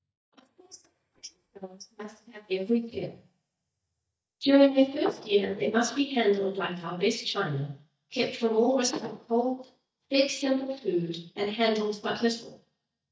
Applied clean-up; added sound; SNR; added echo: neural mask model DeepFilterNet 3.